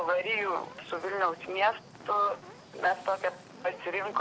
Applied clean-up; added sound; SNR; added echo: none; Fire; 18 dB; none.